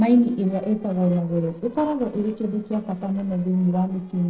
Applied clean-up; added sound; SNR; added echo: neural separator model SepFormer DNS4.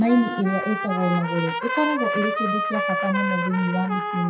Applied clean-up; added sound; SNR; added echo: classical method WPE with log-MMSE.